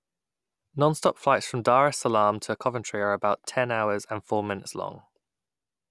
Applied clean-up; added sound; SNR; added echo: none; none; none; none.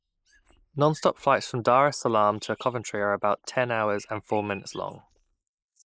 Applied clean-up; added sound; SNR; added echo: neural mask model Resemble Enhance denoiser.